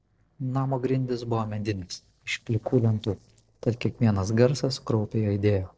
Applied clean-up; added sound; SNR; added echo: neural separator model SepFormer DNS4.